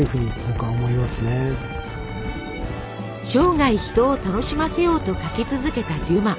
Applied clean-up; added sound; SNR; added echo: none; Wind; 8 dB; none.